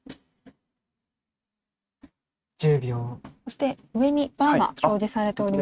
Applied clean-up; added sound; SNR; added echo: neural mask model RNNoise.